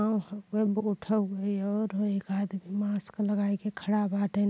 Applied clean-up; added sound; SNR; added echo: none; none; none; none.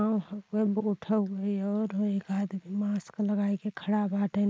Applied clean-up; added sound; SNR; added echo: neural mask model Resemble Enhance denoiser.